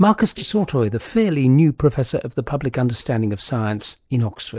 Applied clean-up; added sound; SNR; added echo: neural separator model SepFormer DNS4.